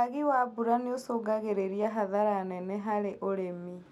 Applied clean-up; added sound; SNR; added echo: none; none; none; none.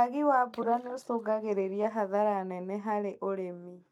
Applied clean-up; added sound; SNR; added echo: neural mask model DeepFilterNet 3.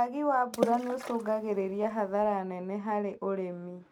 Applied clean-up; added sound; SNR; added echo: neural mask model RNNoise.